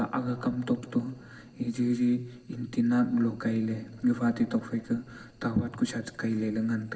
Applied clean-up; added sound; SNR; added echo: none; none; none; reverberation time 3.0 s.